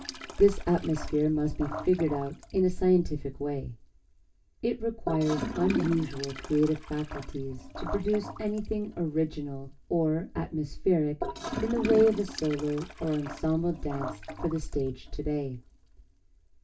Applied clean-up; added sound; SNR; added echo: none; Toilet flush / Gurgling; 11 dB; reverberation time 0.2 s.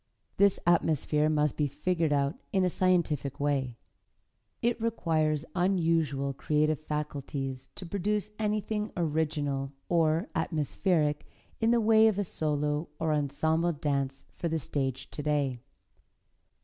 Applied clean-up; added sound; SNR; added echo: none; none; none; none.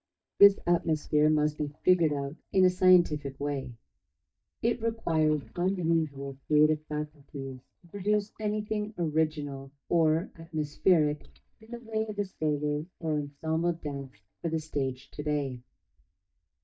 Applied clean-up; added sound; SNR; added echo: neural mask model DeepFilterNet 3.